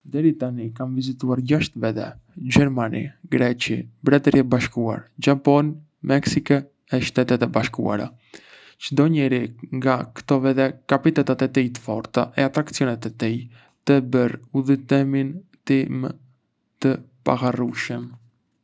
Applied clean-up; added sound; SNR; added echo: none; none; none; none.